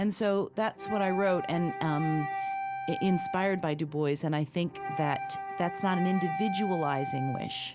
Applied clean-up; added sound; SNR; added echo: none; Wind instrument, woodwind instrument; 6 dB; none.